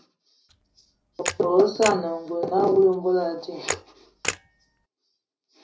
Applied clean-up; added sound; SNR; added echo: none; Camera; 10 dB; reverberation time 0.4 s.